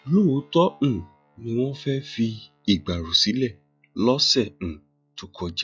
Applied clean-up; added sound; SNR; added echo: classical method log-MMSE.